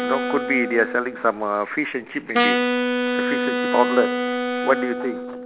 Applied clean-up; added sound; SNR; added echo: none; Wind instrument, woodwind instrument; 0 dB; none.